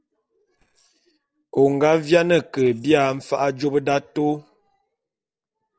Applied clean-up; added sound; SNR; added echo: neural separator model SepFormer DNS4.